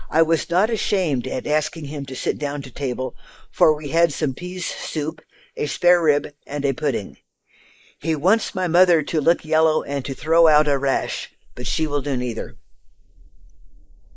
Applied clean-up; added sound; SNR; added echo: neural mask model Resemble Enhance denoiser.